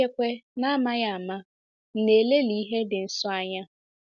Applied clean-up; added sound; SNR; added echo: none; none; none; none.